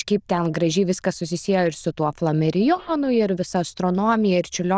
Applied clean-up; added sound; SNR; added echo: neural diffusion model UNIVERSE++.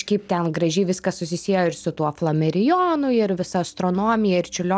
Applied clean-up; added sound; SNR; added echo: none; none; none; none.